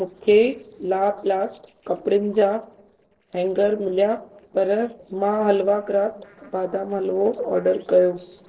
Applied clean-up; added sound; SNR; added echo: neural separator model SepFormer DNS4.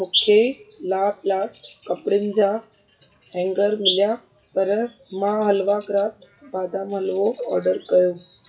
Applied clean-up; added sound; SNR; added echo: classical method WPE with log-MMSE.